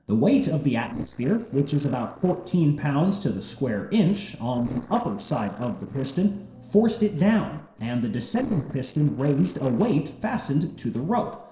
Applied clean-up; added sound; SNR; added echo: neural separator model SepFormer DNS4.